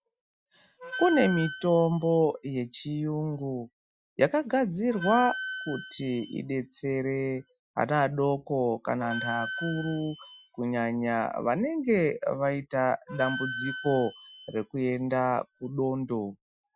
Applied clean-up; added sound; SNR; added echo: classical method Wiener filter.